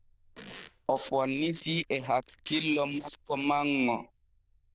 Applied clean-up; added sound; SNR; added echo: neural diffusion model UNIVERSE++.